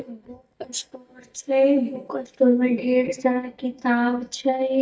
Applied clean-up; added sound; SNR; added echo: neural mask model DeepFilterNet 3.